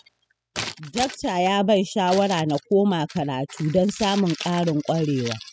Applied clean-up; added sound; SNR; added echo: classical method spectral subtraction.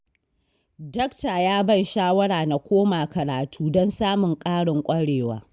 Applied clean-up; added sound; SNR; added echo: none; none; none; none.